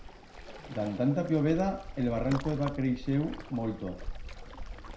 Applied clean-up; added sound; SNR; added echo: none; Waves, surf; 10 dB; reverberation time 0.5 s.